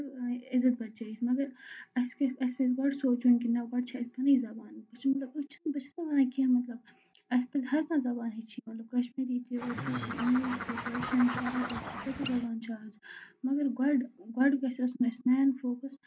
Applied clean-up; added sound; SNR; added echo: none; Bird; 7 dB; none.